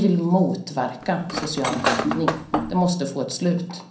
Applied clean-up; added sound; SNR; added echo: none; Cutlery, silverware; 4 dB; reverberation time 0.6 s.